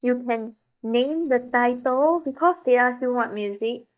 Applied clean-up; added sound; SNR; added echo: neural mask model DeepFilterNet 3.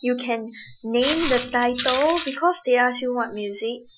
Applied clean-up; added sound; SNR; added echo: classical method Wiener filter.